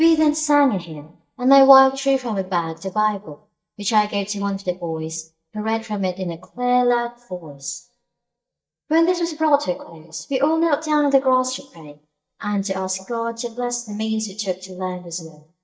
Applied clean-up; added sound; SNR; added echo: neural mask model DeepFilterNet 3.